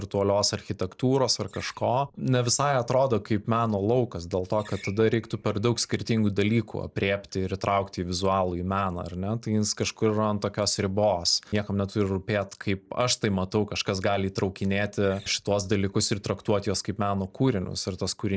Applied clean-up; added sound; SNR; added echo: neural mask model Resemble Enhance denoiser.